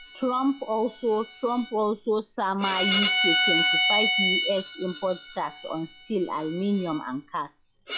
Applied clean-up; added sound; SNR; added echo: classical method log-MMSE.